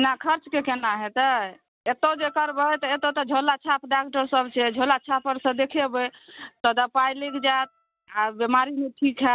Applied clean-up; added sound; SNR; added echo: neural mask model RNNoise.